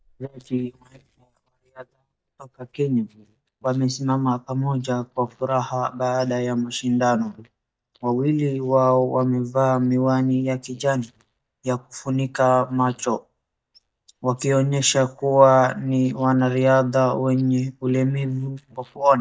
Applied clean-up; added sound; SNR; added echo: neural mask model DeepFilterNet 3.